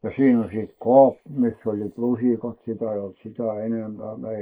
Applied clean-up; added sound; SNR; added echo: neural mask model Resemble Enhance denoiser.